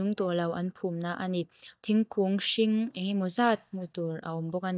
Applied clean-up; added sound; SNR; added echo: neural mask model DeepFilterNet 3.